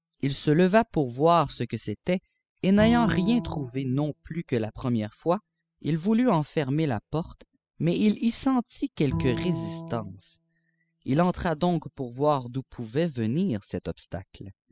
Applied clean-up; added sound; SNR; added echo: classical method spectral subtraction.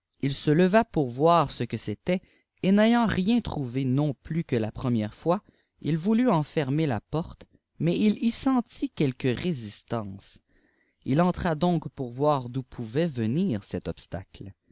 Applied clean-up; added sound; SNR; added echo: none; none; none; none.